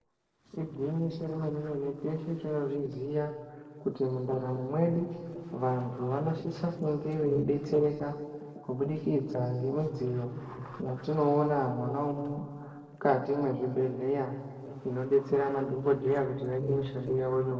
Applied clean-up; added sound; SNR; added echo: neural separator model SepFormer DNS4.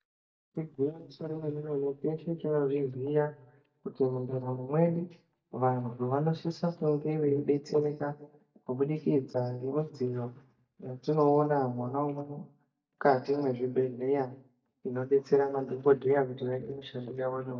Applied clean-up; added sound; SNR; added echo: neural mask model DeepFilterNet 3.